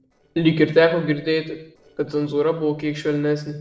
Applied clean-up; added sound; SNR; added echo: neural separator model SepFormer DNS4.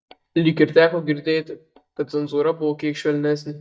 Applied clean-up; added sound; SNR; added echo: neural mask model DeepFilterNet 3.